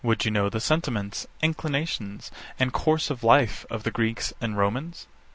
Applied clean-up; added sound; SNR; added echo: none; none; none; none.